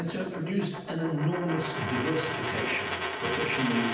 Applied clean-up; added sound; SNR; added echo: none; Coin (dropping); 3 dB; reverberation time 0.9 s.